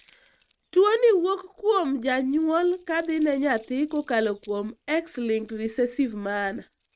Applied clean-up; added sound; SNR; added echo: neural mask model RNNoise.